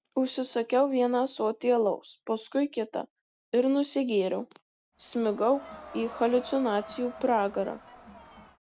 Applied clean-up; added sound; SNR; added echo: none; Crowd; 17 dB; none.